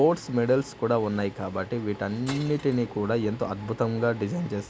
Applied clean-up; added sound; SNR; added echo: none; Glass; 17 dB; none.